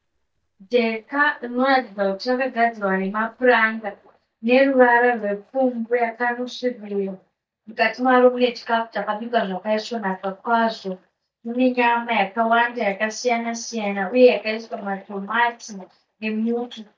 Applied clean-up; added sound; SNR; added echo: neural mask model DeepFilterNet 3.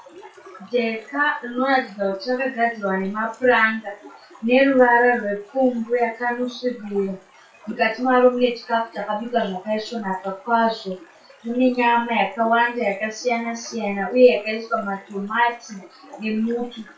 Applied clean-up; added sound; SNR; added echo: classical method WPE with log-MMSE.